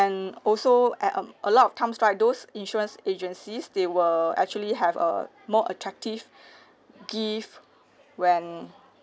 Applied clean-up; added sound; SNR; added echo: none; none; none; none.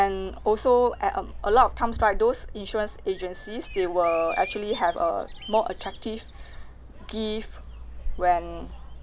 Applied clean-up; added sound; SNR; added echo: none; Bird vocalization, bird call, bird song; 10 dB; none.